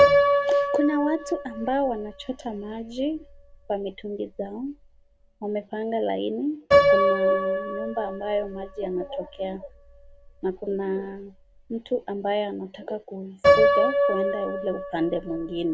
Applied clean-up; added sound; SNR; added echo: none; Piano; -3 dB; none.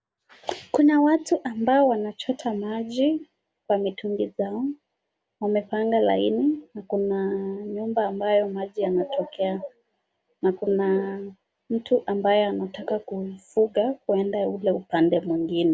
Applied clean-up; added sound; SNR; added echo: none; none; none; none.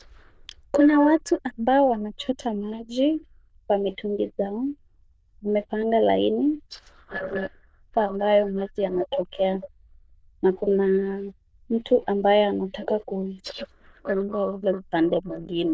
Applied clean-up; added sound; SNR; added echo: neural diffusion model UNIVERSE++.